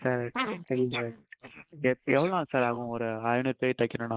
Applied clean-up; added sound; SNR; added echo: neural mask model Resemble Enhance denoiser.